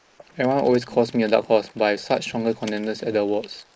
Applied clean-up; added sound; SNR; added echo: neural mask model Resemble Enhance denoiser.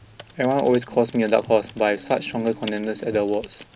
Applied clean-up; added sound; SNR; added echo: none; Typing + Car; 19 dB; none.